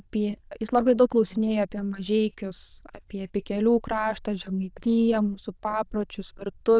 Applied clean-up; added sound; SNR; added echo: neural diffusion model UNIVERSE++.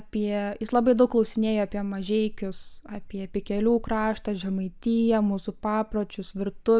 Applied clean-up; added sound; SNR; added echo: none; none; none; none.